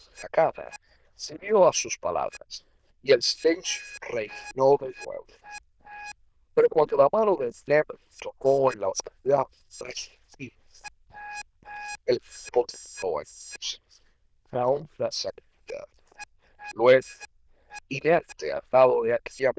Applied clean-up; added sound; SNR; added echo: neural diffusion model UNIVERSE++.